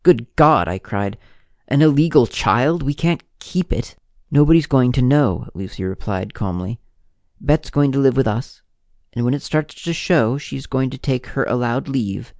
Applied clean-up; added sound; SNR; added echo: none; none; none; none.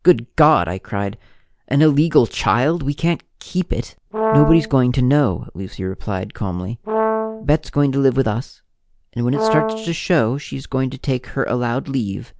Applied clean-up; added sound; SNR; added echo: none; Brass instrument; 4 dB; none.